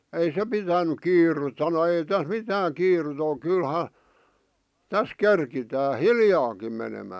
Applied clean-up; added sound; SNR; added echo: none; none; none; none.